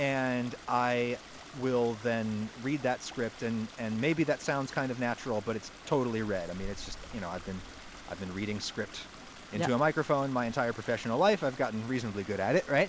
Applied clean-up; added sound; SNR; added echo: none; Stream; 16 dB; none.